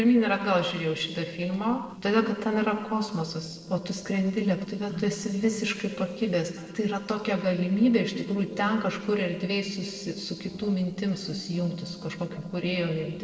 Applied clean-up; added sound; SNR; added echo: neural separator model SepFormer DNS4.